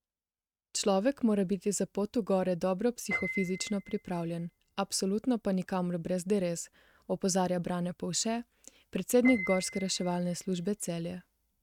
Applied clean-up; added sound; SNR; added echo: neural mask model RNNoise.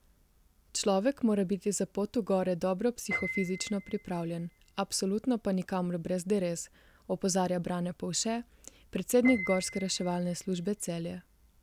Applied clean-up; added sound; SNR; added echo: none; Piano; 14 dB; none.